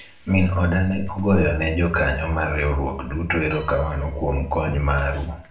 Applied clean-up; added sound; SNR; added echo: none; Glass; 18 dB; reverberation time 0.4 s.